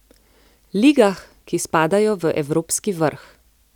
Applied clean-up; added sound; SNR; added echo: none; none; none; none.